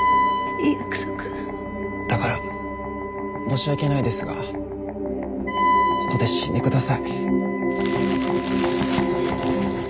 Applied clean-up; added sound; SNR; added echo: none; Wind instrument, woodwind instrument; 4 dB; none.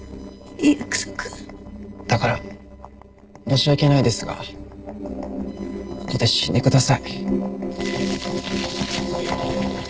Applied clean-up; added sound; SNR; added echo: neural separator model SepFormer DNS4.